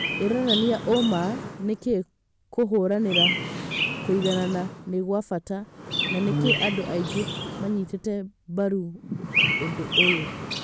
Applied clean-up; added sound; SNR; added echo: none; Chirp, tweet + Brass instrument; 2 dB; none.